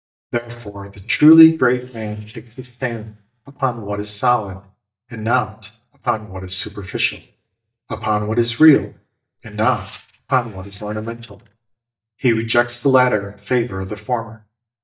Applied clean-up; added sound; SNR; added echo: neural mask model DeepFilterNet 3.